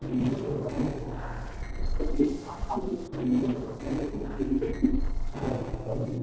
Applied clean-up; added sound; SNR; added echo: neural separator model SepFormer DNS4.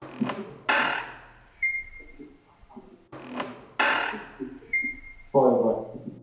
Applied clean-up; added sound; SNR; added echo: none; Squeak / Screech; 1 dB; reverberation time 2.4 s.